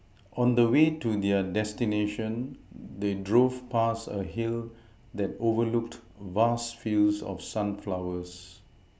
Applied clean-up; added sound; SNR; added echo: none; none; none; none.